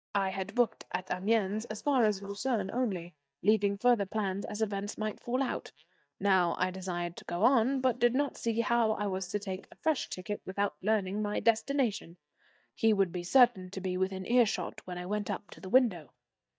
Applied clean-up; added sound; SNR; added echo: neural mask model DeepFilterNet 3.